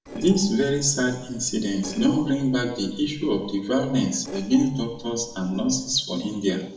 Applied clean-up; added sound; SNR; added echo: neural separator model SepFormer DNS4.